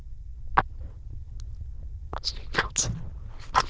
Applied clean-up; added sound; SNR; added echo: neural diffusion model UNIVERSE++.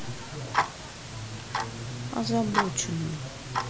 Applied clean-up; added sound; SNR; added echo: none; Tick-tock; -1 dB; none.